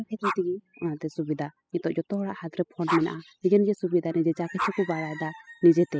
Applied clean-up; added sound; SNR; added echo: classical method spectral subtraction.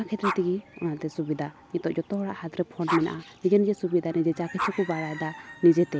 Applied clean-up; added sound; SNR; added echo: none; Dog; 12 dB; none.